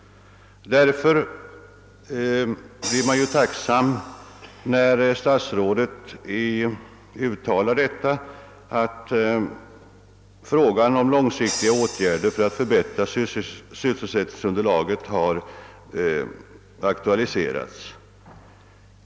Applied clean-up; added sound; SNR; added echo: none; Crash cymbal; 18 dB; none.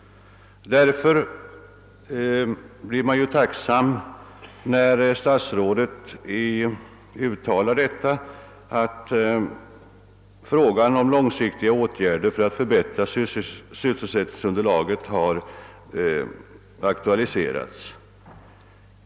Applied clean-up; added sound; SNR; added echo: none; none; none; none.